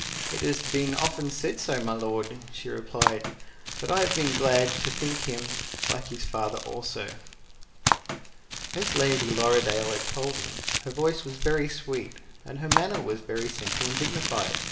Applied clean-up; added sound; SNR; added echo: none; Crumpling, crinkling; 2 dB; reverberation time 0.6 s.